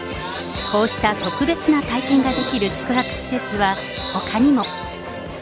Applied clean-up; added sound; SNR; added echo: none; Bird vocalization, bird call, bird song; 16 dB; none.